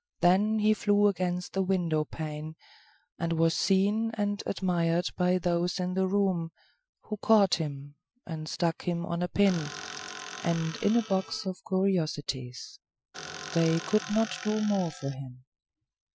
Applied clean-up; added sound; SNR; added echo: classical method Wiener filter.